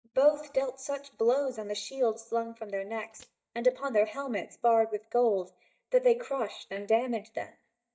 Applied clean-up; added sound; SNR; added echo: neural mask model DeepFilterNet 3.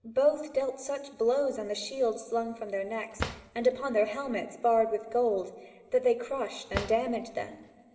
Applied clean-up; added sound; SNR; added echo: none; Drawer open or close; 10 dB; reverberation time 2.7 s.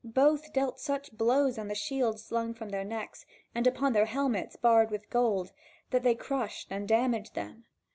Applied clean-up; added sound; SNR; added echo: none; none; none; none.